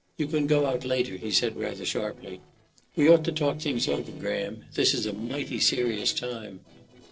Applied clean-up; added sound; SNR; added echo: neural separator model SepFormer DNS4.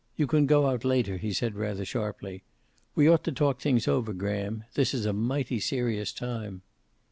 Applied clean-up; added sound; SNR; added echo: none; none; none; none.